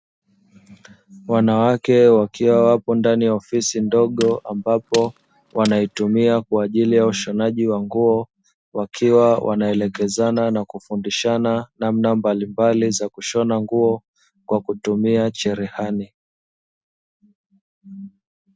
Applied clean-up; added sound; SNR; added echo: none; Tools; 17 dB; none.